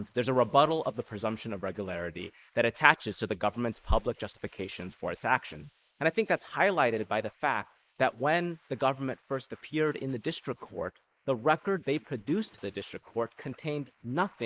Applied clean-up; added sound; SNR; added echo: neural mask model Resemble Enhance denoiser.